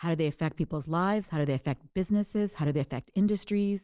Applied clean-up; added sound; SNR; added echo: none; none; none; none.